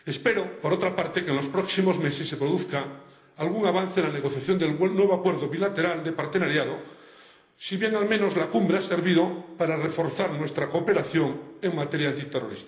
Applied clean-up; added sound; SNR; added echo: none; none; none; reverberation time 0.8 s.